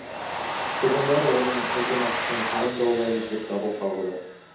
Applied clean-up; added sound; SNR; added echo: none; Domestic sounds, home sounds; 3 dB; reverberation time 1.2 s.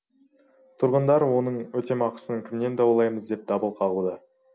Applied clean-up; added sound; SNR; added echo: none; none; none; none.